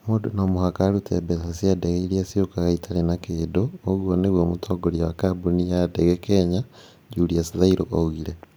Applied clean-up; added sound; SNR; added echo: none; none; none; none.